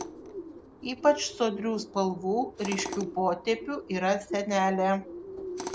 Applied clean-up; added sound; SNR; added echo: none; Tools + Bird; 11 dB; none.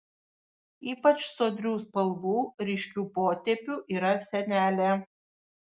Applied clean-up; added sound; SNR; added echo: none; none; none; none.